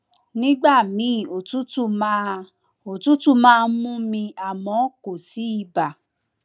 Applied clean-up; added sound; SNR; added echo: none; none; none; none.